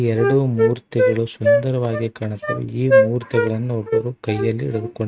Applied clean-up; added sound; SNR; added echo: neural mask model RNNoise.